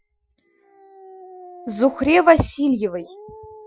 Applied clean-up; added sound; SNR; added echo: classical method Wiener filter.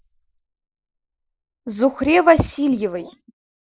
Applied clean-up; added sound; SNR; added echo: neural mask model Resemble Enhance denoiser.